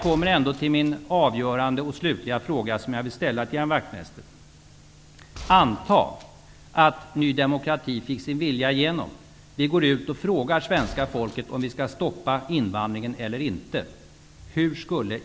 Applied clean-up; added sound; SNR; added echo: none; Gunshot, gunfire; 17 dB; none.